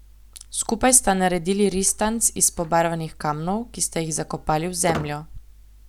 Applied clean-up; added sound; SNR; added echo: none; Squeak; 17 dB; none.